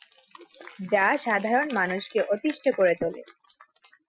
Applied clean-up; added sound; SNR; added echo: classical method Wiener filter.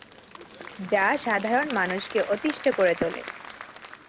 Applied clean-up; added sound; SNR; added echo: none; Applause / Crowd; 12 dB; none.